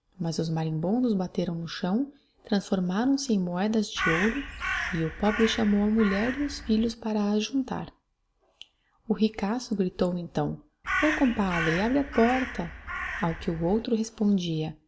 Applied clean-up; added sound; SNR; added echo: none; Crow; 6 dB; none.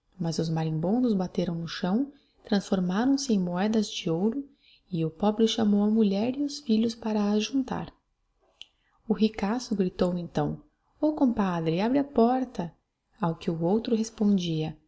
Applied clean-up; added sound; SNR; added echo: none; none; none; none.